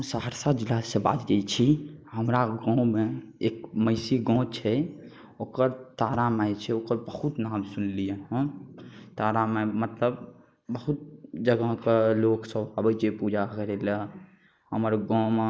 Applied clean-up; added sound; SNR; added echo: neural mask model Resemble Enhance denoiser.